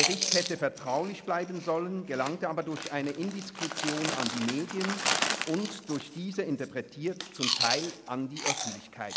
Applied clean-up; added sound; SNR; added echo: none; Chewing, mastication; 1 dB; none.